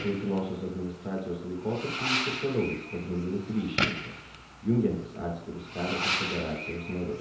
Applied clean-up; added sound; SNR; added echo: none; Fireworks; 4 dB; reverberation time 2.1 s.